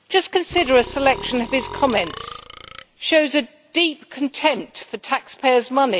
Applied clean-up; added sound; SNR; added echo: none; Burping, eructation; 13 dB; none.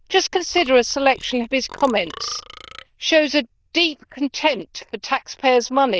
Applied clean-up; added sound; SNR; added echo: neural diffusion model UNIVERSE++.